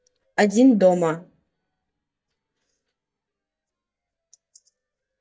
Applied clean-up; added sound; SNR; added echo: neural mask model DeepFilterNet 3.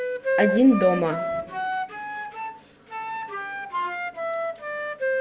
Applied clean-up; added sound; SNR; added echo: none; Wind instrument, woodwind instrument; 2 dB; reverberation time 1.2 s.